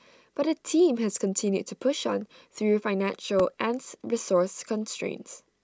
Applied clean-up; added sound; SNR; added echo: none; none; none; none.